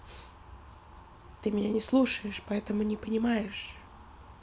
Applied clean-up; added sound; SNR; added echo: none; none; none; none.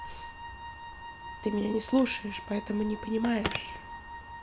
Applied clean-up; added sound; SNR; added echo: none; Telephone + Wind instrument, woodwind instrument; 11 dB; none.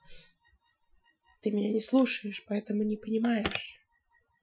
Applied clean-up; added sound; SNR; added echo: classical method Wiener filter.